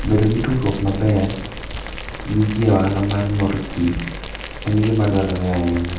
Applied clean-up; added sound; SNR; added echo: none; Boiling; 10 dB; reverberation time 0.6 s.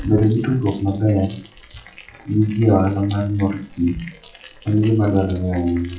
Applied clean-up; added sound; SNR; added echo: classical method WPE with log-MMSE.